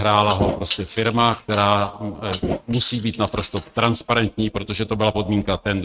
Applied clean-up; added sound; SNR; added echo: neural mask model RNNoise.